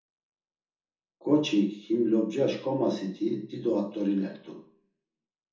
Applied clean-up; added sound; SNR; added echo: none; none; none; reverberation time 1.0 s.